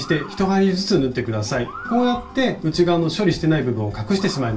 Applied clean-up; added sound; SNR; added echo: none; Motor vehicle (road) / Siren; 19 dB; reverberation time 0.2 s.